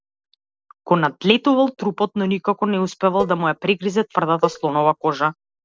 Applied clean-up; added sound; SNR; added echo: neural separator model SepFormer DNS4.